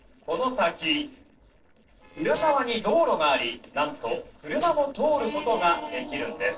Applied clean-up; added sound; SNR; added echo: neural separator model SepFormer DNS4.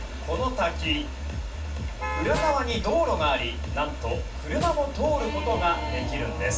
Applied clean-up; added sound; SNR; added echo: none; Snare drum; 14 dB; reverberation time 0.2 s.